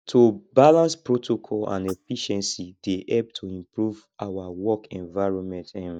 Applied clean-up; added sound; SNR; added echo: neural mask model DeepFilterNet 3.